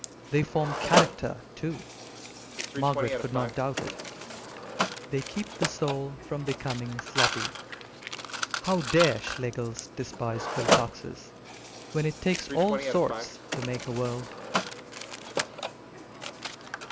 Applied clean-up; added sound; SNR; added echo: none; Mechanisms; 1 dB; none.